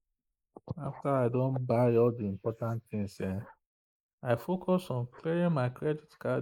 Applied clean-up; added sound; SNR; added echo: neural mask model Resemble Enhance denoiser.